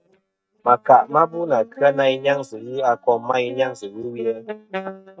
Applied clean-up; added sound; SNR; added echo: neural mask model DeepFilterNet 3.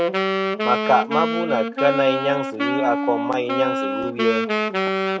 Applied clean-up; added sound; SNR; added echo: none; Wind instrument, woodwind instrument; 0 dB; none.